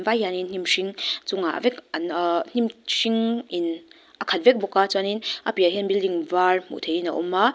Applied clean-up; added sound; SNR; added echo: none; none; none; none.